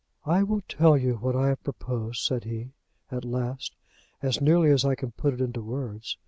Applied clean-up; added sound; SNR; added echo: none; none; none; none.